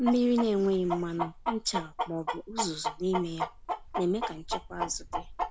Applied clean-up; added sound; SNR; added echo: none; Chicken, rooster; 5 dB; none.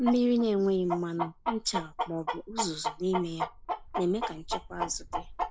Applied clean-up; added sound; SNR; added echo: neural mask model Resemble Enhance denoiser.